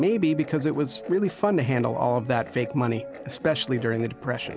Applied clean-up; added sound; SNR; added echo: none; Guitar; 15 dB; none.